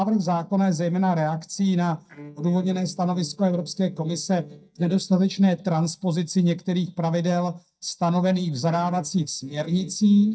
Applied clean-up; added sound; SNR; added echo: neural mask model DeepFilterNet 3.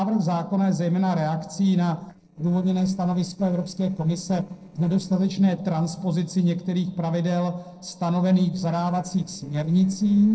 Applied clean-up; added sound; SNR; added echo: neural separator model SepFormer DNS4.